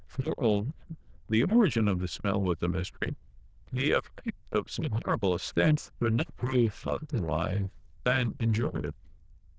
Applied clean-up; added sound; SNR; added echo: neural diffusion model UNIVERSE++.